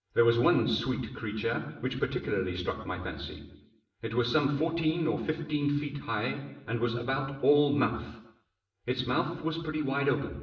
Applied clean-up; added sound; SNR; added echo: none; none; none; reverberation time 0.8 s.